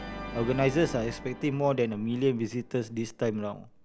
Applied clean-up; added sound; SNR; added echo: none; Organ; 13 dB; none.